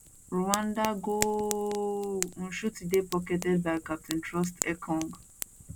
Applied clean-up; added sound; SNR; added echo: none; Fire; 9 dB; none.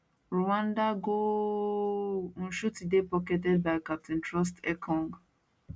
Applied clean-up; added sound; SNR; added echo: none; none; none; none.